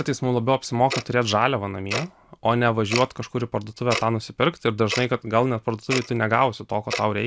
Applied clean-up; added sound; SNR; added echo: none; Tick-tock; 12 dB; none.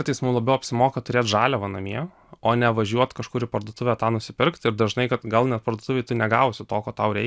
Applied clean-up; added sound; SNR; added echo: none; none; none; none.